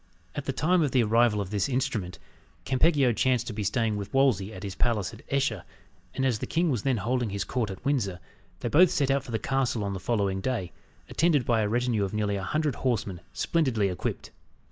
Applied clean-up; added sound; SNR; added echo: neural mask model Resemble Enhance denoiser.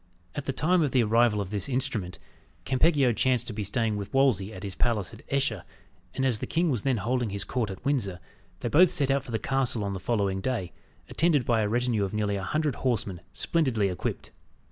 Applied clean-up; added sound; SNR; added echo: none; none; none; none.